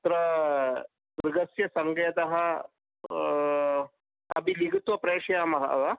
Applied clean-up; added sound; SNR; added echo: none; none; none; none.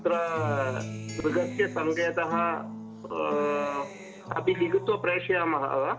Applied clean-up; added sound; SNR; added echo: none; Acoustic guitar; 10 dB; reverberation time 0.4 s.